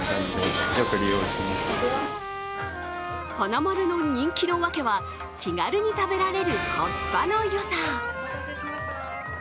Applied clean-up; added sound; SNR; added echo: none; Trumpet; 8 dB; none.